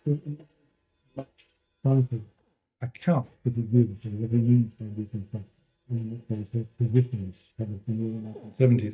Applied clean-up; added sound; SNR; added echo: neural mask model DeepFilterNet 3.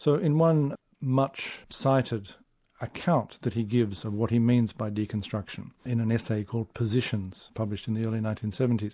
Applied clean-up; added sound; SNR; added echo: none; none; none; none.